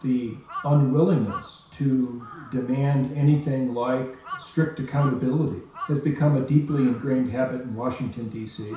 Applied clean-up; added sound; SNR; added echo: none; Crow; 19 dB; reverberation time 0.6 s.